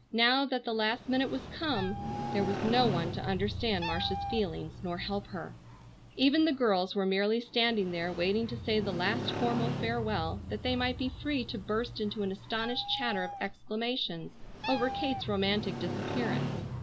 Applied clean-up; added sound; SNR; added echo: none; Meow + Motorcycle; 6 dB; none.